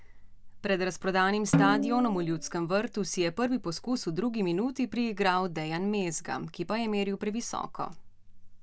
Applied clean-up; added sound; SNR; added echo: none; Snare drum; 2 dB; none.